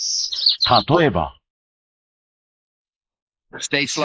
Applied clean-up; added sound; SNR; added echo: neural mask model Resemble Enhance denoiser.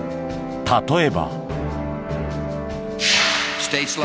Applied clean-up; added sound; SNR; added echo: none; none; none; none.